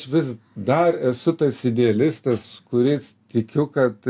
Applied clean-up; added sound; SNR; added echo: none; none; none; none.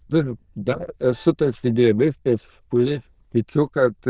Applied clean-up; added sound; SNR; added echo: neural diffusion model UNIVERSE++.